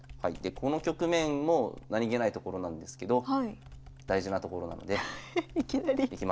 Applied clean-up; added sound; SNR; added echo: none; Computer keyboard + Organ; 18 dB; none.